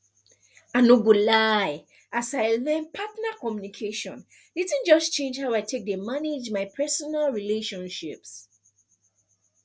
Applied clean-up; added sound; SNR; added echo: none; none; none; none.